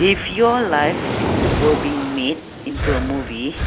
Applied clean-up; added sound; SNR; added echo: none; Breathing + Waves, surf; 3 dB; none.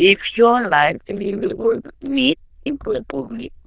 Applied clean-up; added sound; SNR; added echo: neural diffusion model UNIVERSE++.